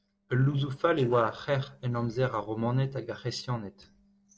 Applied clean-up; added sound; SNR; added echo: neural separator model SepFormer DNS4.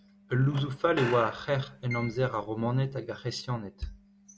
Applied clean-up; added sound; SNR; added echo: none; Squeak / Screech; 13 dB; none.